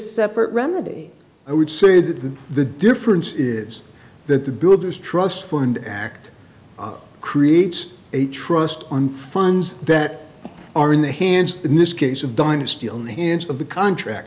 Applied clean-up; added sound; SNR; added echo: none; none; none; none.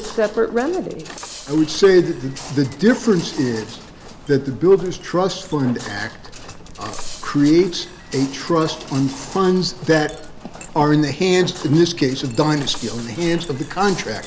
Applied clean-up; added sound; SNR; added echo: none; Chink, clink + Walk, footsteps; 15 dB; none.